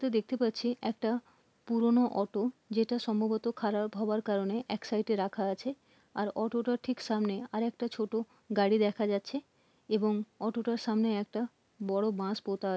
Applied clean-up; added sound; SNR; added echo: none; none; none; none.